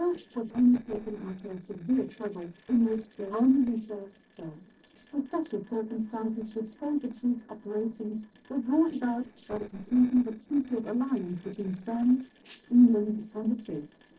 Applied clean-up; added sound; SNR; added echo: neural separator model SepFormer DNS4.